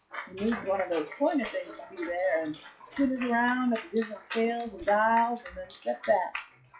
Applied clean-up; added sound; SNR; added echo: classical method log-MMSE.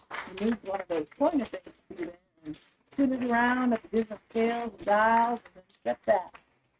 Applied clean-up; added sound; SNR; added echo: neural mask model RNNoise.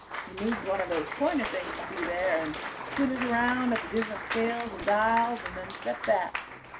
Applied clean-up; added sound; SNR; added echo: none; Applause / Cheering; 7 dB; none.